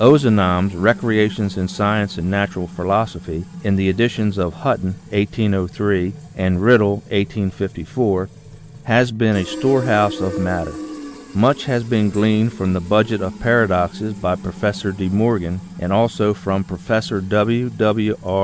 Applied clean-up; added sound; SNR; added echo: none; Fill (with liquid); 15 dB; none.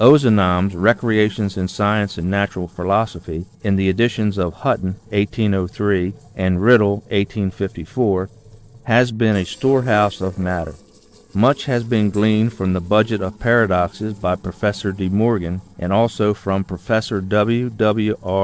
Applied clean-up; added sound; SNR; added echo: neural separator model SepFormer DNS4.